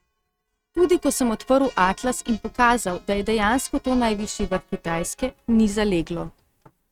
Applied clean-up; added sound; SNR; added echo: neural mask model RNNoise.